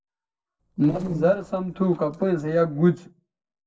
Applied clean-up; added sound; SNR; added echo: neural separator model SepFormer DNS4.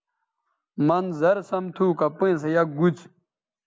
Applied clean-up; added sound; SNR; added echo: none; none; none; none.